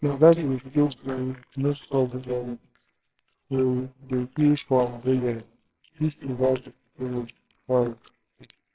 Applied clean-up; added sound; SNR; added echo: neural separator model SepFormer WHAMR!.